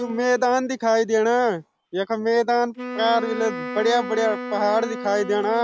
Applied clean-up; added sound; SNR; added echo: none; Wind instrument, woodwind instrument; 11 dB; none.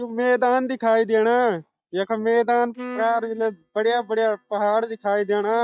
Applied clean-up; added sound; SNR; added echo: neural mask model DeepFilterNet 3.